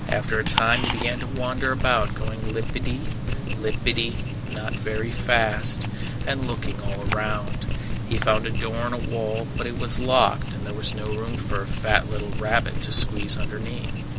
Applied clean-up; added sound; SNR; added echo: none; Tick-tock + Domestic sounds, home sounds; 0 dB; none.